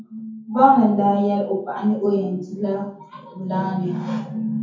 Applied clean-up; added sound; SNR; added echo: none; none; none; reverberation time 0.6 s.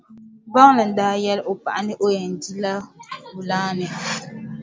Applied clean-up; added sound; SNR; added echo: none; none; none; none.